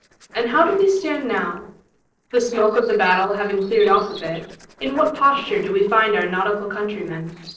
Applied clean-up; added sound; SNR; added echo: neural separator model SepFormer DNS4.